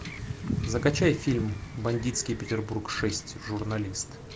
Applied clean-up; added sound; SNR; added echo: none; Wind / Ocean / Boat, Water vehicle; 6 dB; none.